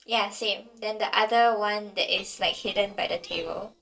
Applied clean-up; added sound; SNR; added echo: neural separator model SepFormer DNS4.